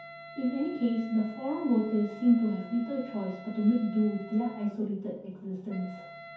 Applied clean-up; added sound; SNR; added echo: none; Wind instrument, woodwind instrument; 18 dB; reverberation time 0.6 s.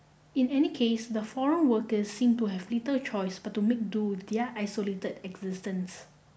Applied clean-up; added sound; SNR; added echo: none; none; none; none.